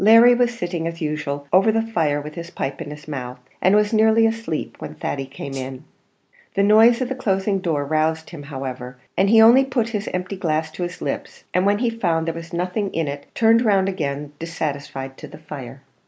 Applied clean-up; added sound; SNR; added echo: neural mask model Resemble Enhance denoiser.